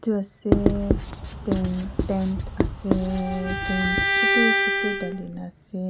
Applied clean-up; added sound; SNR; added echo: none; Bowed string instrument + Writing; -4 dB; none.